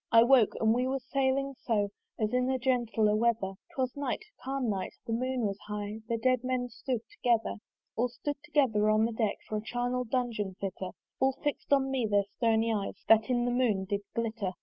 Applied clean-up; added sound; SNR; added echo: none; none; none; none.